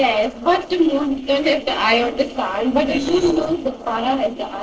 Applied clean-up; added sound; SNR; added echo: neural separator model SepFormer DNS4.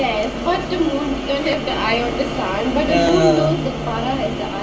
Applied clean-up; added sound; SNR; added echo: none; Thump, thud; 17 dB; reverberation time 0.3 s.